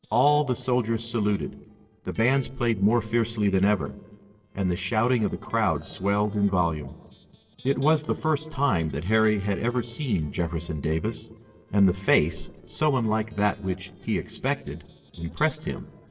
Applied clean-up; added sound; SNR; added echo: neural separator model SepFormer DNS4.